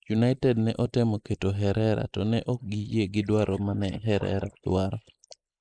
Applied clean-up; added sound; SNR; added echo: neural mask model Resemble Enhance denoiser.